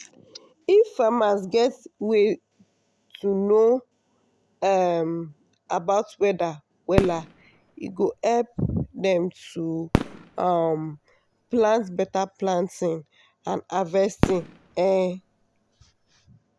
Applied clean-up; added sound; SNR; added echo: none; Fireworks; 7 dB; none.